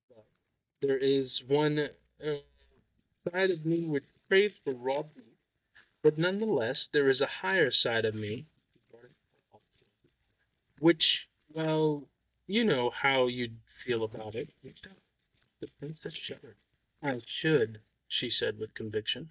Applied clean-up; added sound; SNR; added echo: neural mask model DeepFilterNet 3.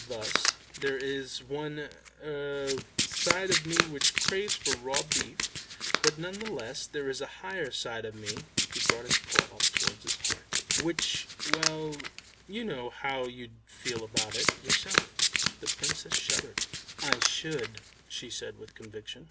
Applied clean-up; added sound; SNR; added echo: none; Domestic sounds, home sounds; -4 dB; none.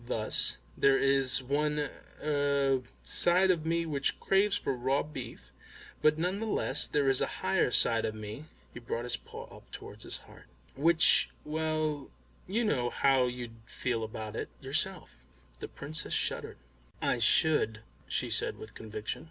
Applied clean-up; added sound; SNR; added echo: none; none; none; none.